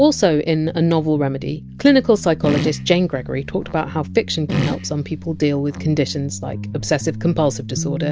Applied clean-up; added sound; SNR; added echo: none; Fart; 10 dB; none.